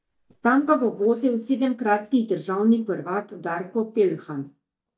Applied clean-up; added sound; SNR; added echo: neural mask model DeepFilterNet 3.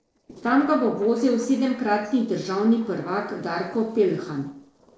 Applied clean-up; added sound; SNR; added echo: neural separator model SepFormer DNS4.